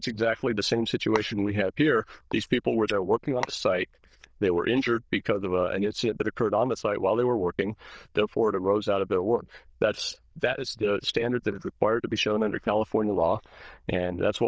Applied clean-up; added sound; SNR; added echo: neural diffusion model UNIVERSE++.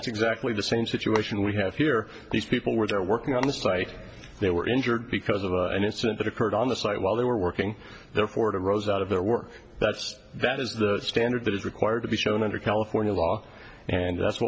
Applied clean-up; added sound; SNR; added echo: none; Telephone; 10 dB; none.